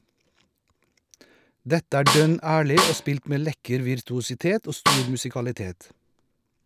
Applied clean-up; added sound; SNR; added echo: none; Snare drum; -1 dB; none.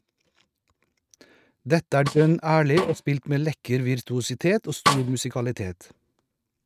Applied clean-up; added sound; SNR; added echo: neural mask model RNNoise.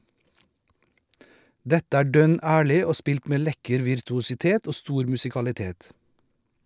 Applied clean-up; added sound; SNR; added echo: none; none; none; none.